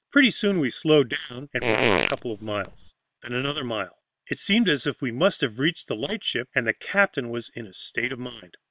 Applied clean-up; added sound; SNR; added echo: neural separator model SepFormer WHAM!.